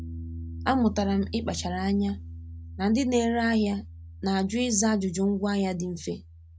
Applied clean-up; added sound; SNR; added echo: none; Piano; 13 dB; none.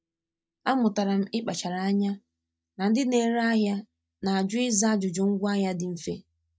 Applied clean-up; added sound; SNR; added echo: neural mask model DeepFilterNet 3.